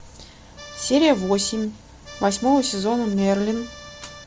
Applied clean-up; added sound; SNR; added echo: none; Accordion; 18 dB; none.